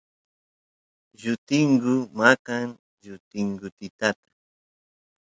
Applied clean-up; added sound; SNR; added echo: none; none; none; none.